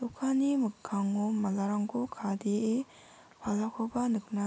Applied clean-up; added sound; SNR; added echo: none; none; none; none.